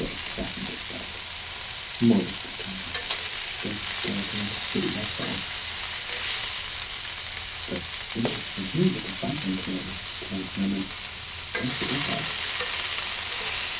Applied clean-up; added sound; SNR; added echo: none; Frying (food); 1 dB; reverberation time 0.3 s.